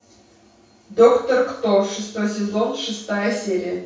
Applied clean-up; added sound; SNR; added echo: none; none; none; reverberation time 0.6 s.